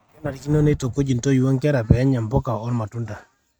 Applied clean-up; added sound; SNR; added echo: neural mask model RNNoise.